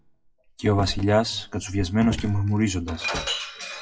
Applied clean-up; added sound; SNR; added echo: classical method WPE with log-MMSE.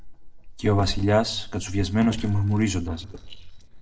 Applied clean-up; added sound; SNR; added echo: neural separator model SepFormer DNS4.